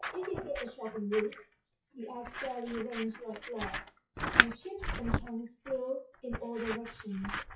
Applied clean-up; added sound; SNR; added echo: classical method WPE with log-MMSE.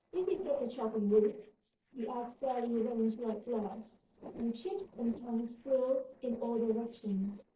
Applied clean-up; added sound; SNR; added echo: neural separator model SepFormer DNS4.